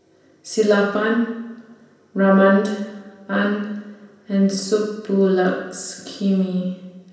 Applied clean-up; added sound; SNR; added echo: none; none; none; reverberation time 0.9 s.